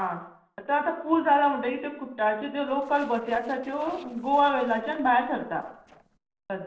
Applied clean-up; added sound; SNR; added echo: neural separator model SepFormer DNS4.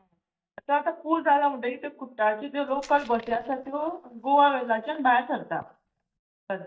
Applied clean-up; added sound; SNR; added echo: neural mask model DeepFilterNet 3.